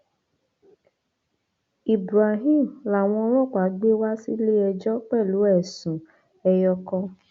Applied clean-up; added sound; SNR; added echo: none; none; none; none.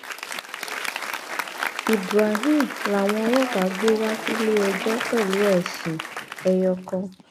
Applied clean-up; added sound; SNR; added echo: none; Applause; 6 dB; none.